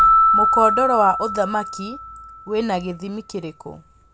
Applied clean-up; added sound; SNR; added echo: none; Keyboard (musical); -2 dB; none.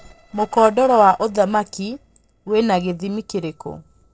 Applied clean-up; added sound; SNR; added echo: neural separator model SepFormer DNS4.